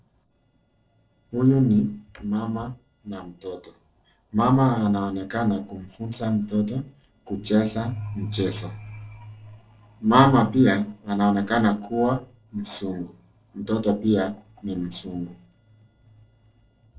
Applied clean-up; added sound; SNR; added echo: neural separator model SepFormer DNS4.